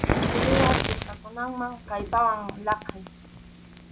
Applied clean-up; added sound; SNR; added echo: none; Fire; -1 dB; none.